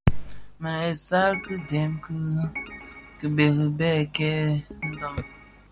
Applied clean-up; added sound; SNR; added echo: none; Organ; 14 dB; none.